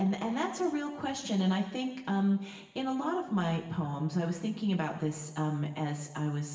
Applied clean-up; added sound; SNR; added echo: none; none; none; reverberation time 1.1 s.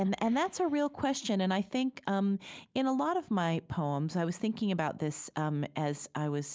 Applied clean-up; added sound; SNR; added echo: none; none; none; none.